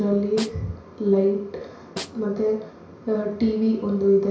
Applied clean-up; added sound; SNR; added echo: none; Snare drum; 18 dB; reverberation time 0.6 s.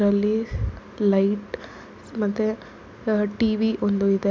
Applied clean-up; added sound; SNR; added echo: none; none; none; none.